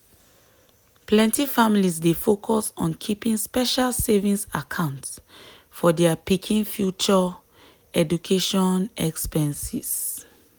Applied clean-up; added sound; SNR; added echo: none; none; none; none.